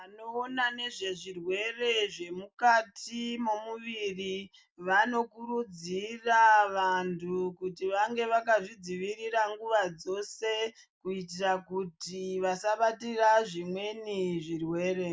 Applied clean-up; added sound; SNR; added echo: none; none; none; none.